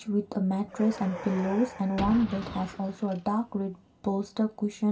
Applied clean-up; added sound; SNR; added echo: none; Car; 12 dB; reverberation time 0.2 s.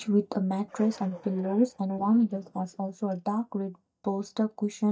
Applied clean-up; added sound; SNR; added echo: neural mask model DeepFilterNet 3.